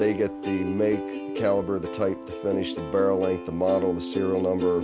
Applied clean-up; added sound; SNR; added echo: none; Plucked string instrument; 7 dB; none.